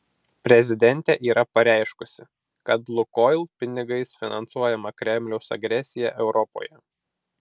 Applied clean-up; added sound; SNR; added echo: none; none; none; none.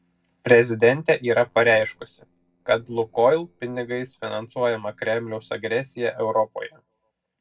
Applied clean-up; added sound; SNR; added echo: neural separator model SepFormer DNS4.